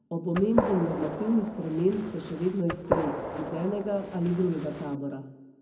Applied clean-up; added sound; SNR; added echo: none; Gunshot, gunfire; 5 dB; reverberation time 0.4 s.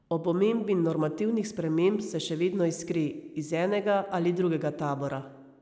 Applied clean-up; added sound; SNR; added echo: none; none; none; none.